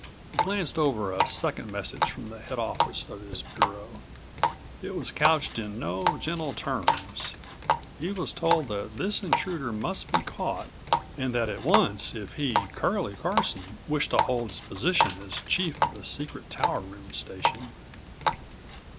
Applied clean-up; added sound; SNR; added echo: none; Water tap, faucet; 1 dB; none.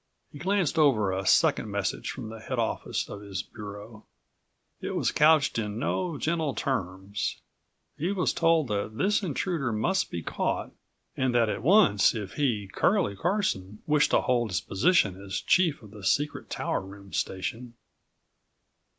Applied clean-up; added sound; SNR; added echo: none; none; none; none.